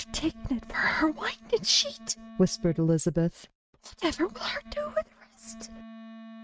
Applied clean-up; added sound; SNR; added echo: neural mask model RNNoise.